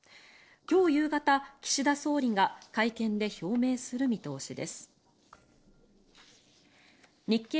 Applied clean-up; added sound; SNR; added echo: neural separator model SepFormer DNS4.